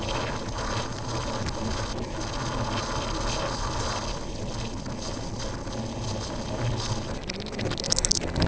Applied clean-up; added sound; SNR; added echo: neural separator model SepFormer DNS4.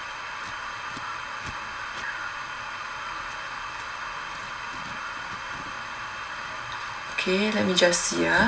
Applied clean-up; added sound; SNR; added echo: none; Scissors; 19 dB; reverberation time 0.2 s.